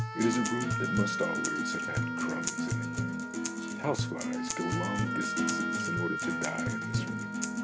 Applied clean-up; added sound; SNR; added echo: none; Acoustic guitar + Wind instrument, woodwind instrument; -4 dB; none.